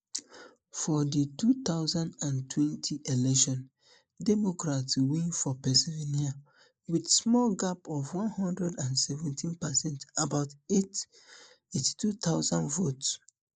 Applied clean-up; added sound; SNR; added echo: neural mask model Resemble Enhance denoiser.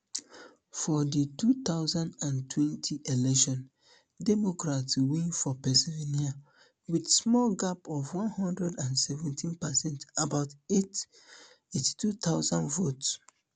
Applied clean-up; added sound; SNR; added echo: none; none; none; none.